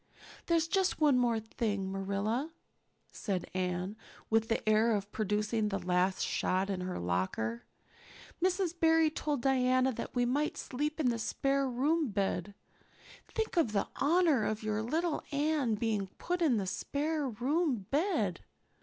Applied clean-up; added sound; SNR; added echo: none; none; none; none.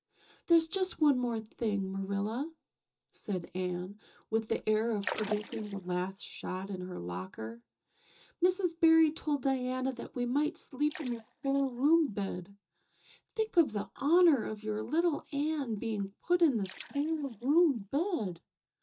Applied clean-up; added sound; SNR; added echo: neural mask model DeepFilterNet 3.